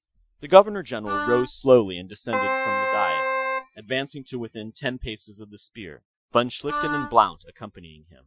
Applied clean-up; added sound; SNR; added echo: classical method Wiener filter.